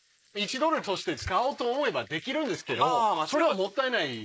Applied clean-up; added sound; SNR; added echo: neural mask model Resemble Enhance denoiser.